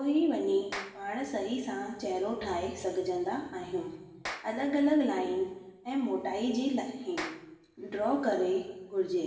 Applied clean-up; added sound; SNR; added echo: none; Clapping; 15 dB; reverberation time 1.1 s.